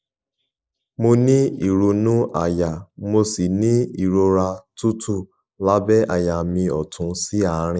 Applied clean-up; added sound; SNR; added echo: neural mask model Resemble Enhance denoiser.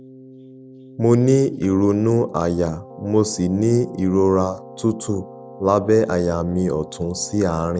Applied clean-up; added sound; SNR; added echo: none; Keyboard (musical); 19 dB; none.